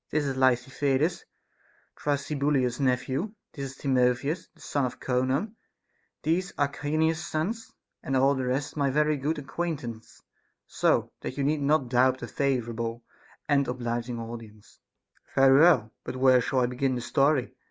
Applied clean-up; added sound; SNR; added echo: none; none; none; none.